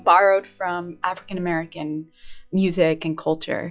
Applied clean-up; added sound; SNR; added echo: classical method log-MMSE.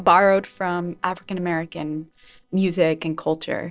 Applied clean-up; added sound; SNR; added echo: neural separator model SepFormer DNS4.